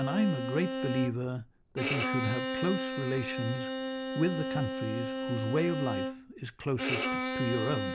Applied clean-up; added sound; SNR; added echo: none; Bowed string instrument; 2 dB; none.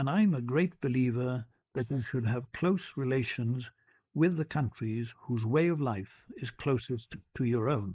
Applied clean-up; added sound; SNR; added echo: neural mask model Resemble Enhance denoiser.